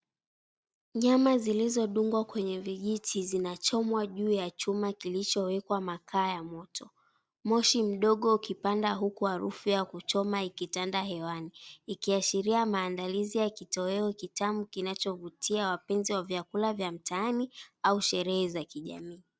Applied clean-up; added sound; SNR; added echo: none; none; none; none.